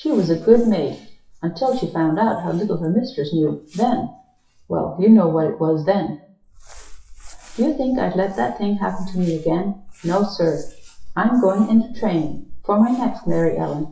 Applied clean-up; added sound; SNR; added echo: classical method WPE with log-MMSE.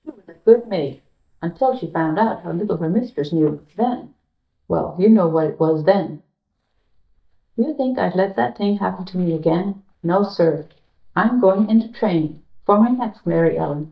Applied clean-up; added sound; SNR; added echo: neural mask model DeepFilterNet 3.